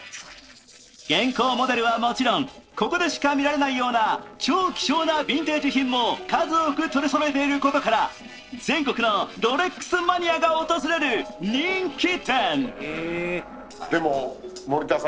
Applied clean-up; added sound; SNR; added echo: neural separator model SepFormer DNS4.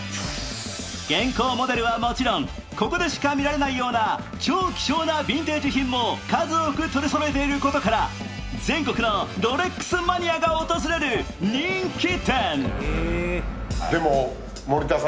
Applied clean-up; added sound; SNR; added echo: none; none; none; none.